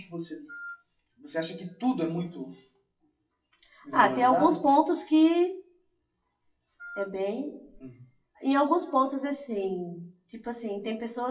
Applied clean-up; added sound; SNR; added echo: classical method WPE with log-MMSE.